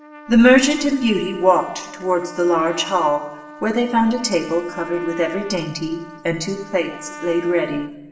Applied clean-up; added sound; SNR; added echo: none; Trumpet; 17 dB; reverberation time 1.4 s.